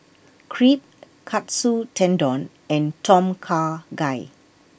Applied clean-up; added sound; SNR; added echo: none; none; none; none.